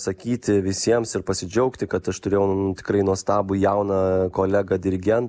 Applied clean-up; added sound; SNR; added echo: none; none; none; none.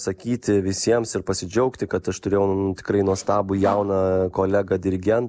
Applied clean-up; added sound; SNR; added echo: neural separator model SepFormer DNS4.